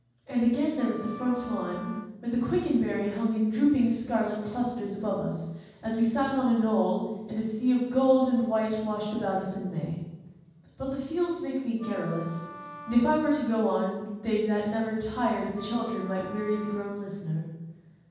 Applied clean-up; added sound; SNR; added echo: none; Wind instrument, woodwind instrument; 16 dB; reverberation time 1.2 s.